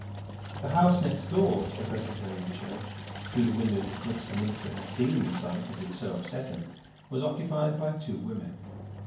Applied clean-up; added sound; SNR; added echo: none; Engine; 10 dB; reverberation time 0.9 s.